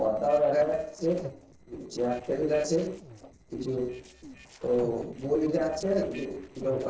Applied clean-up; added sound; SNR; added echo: neural separator model SepFormer DNS4.